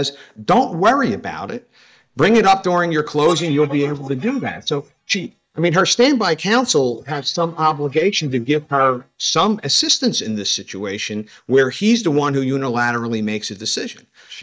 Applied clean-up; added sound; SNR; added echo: neural mask model DeepFilterNet 3.